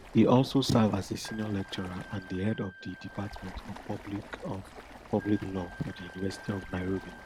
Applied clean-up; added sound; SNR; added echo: none; Stream + Wind instrument, woodwind instrument; 15 dB; none.